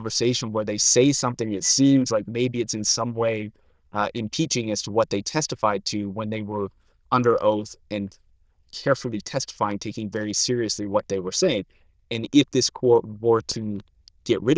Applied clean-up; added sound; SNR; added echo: neural diffusion model UNIVERSE++.